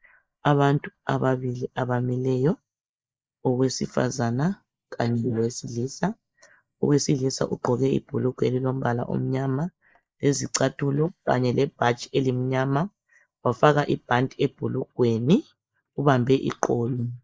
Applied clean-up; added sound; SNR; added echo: neural mask model Resemble Enhance denoiser.